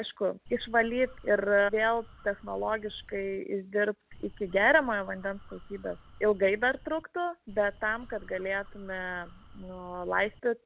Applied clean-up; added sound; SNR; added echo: none; Crow; 19 dB; none.